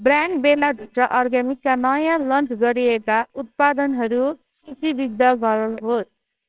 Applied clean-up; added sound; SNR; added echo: neural separator model SepFormer WHAMR!.